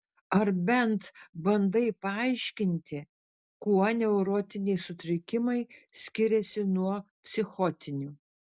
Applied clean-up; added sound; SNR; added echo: none; none; none; none.